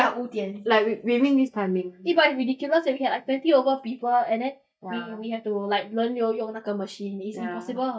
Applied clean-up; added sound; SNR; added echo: neural mask model DeepFilterNet 3.